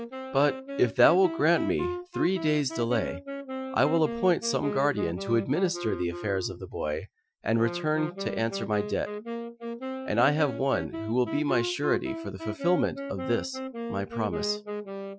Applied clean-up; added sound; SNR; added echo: classical method Wiener filter.